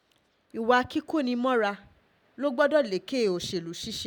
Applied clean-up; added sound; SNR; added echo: none; none; none; none.